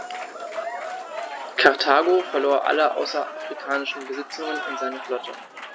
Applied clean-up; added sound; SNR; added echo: none; Applause / Cheering; 9 dB; none.